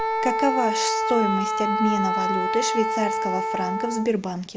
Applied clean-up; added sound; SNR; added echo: none; Wind instrument, woodwind instrument; -1 dB; none.